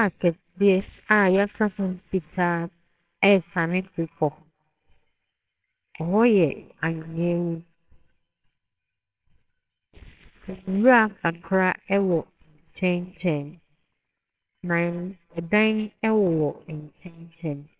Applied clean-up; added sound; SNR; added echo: neural separator model SepFormer WHAMR!.